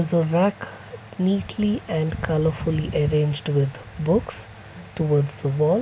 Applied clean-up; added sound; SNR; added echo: none; none; none; none.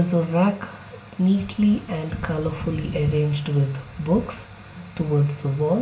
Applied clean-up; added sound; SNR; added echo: none; none; none; reverberation time 0.4 s.